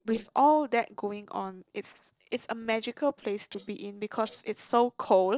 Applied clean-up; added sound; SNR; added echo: neural separator model SepFormer DNS4.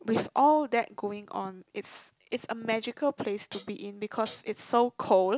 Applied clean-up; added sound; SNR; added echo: none; Hi-hat; 19 dB; none.